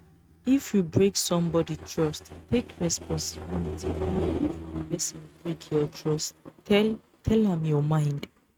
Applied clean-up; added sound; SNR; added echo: neural mask model RNNoise.